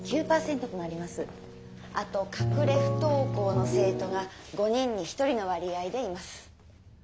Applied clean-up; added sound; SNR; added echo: none; Marimba, xylophone; 20 dB; none.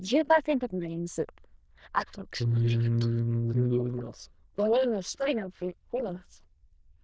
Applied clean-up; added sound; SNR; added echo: neural diffusion model UNIVERSE++.